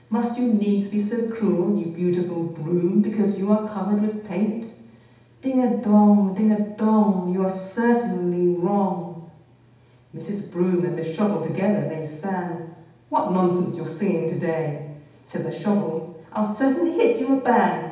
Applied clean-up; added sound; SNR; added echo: none; none; none; reverberation time 0.8 s.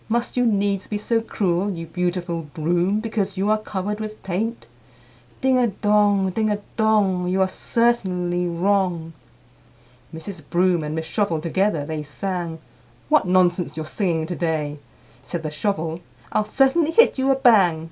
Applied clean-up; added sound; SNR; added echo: none; none; none; none.